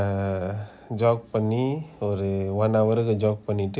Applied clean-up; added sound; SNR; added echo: none; none; none; none.